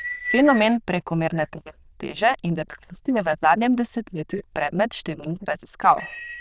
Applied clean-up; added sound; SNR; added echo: neural diffusion model UNIVERSE++.